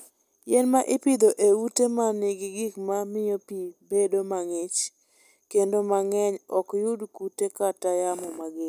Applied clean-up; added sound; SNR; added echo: none; none; none; none.